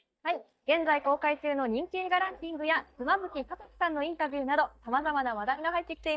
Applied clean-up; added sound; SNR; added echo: neural mask model DeepFilterNet 3.